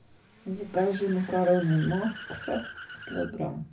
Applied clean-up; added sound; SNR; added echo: none; Accelerating, revving, vroom / Car; 15 dB; reverberation time 0.4 s.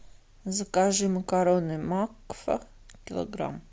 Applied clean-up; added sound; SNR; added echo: none; none; none; none.